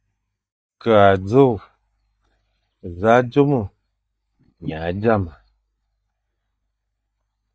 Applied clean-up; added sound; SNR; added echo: neural mask model DeepFilterNet 3.